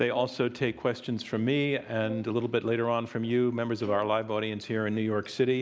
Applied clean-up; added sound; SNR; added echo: none; Brass instrument; 20 dB; none.